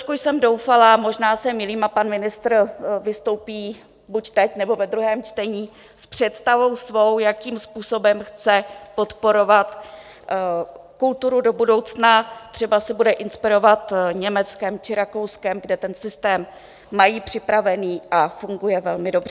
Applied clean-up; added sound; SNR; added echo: none; none; none; none.